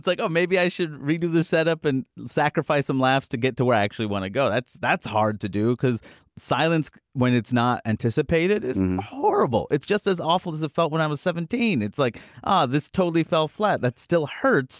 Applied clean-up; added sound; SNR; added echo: none; none; none; none.